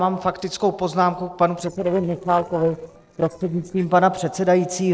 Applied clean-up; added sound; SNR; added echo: neural separator model SepFormer DNS4.